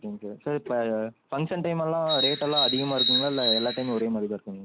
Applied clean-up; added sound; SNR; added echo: none; Bird; -5 dB; none.